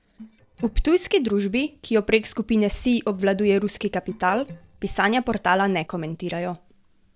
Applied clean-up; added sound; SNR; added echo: neural separator model SepFormer DNS4.